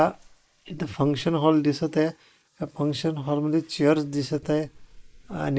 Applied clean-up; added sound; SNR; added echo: neural mask model Resemble Enhance denoiser.